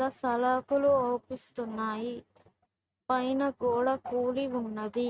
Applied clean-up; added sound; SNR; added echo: neural mask model RNNoise.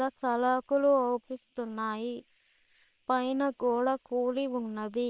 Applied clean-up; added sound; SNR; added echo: neural separator model SepFormer WHAM!.